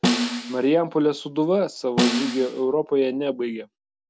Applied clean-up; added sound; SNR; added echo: none; Snare drum; 3 dB; none.